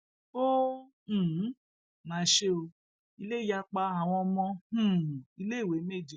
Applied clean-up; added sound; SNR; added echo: none; none; none; none.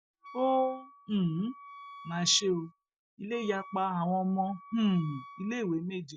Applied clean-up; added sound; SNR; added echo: none; Wind instrument, woodwind instrument; 19 dB; none.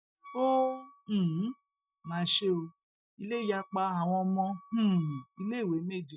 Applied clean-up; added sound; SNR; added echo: neural mask model RNNoise.